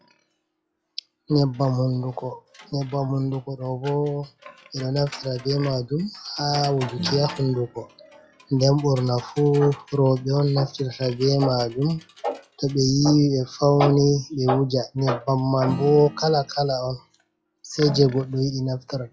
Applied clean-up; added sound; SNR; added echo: classical method log-MMSE.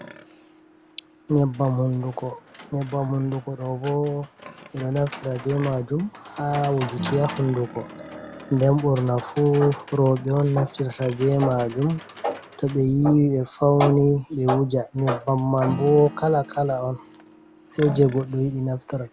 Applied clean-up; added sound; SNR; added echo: none; Livestock, farm animals, working animals + Acoustic guitar / Strum; 17 dB; none.